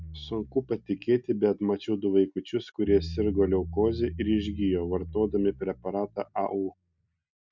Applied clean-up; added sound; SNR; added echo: neural mask model RNNoise.